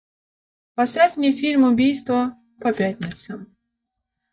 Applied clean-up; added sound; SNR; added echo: neural mask model DeepFilterNet 3.